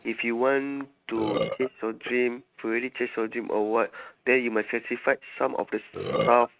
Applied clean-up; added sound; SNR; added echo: neural mask model RNNoise.